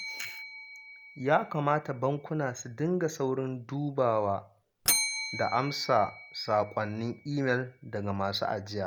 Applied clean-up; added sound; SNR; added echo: none; Bell; 9 dB; none.